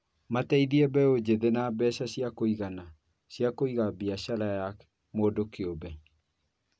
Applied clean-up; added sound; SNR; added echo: none; none; none; none.